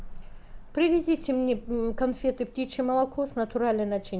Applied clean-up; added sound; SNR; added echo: none; Cricket / Motor vehicle (road); 13 dB; none.